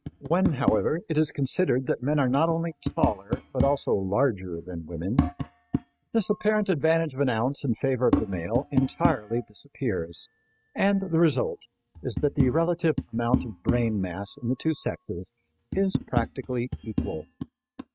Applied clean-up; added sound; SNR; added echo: neural mask model RNNoise.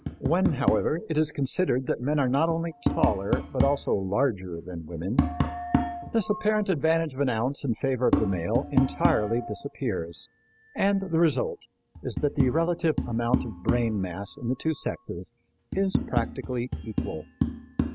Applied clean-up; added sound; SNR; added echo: none; Tap; 4 dB; none.